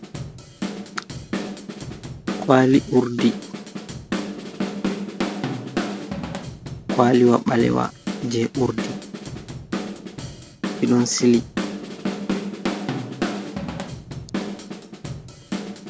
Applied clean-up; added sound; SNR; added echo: none; Drum / Drum kit; 5 dB; none.